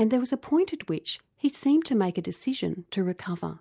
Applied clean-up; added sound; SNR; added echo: none; none; none; none.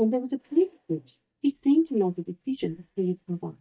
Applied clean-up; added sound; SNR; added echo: neural mask model DeepFilterNet 3.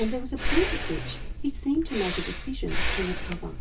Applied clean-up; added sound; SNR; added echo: none; Breathing; -2 dB; reverberation time 0.1 s.